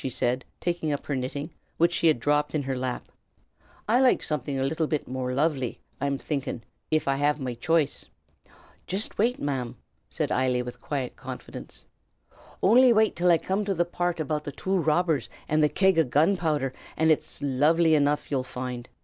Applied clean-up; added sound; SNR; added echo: none; none; none; none.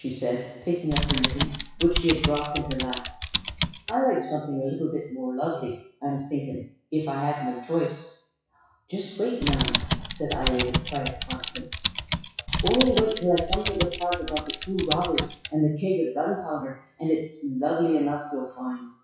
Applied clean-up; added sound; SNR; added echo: classical method WPE with log-MMSE.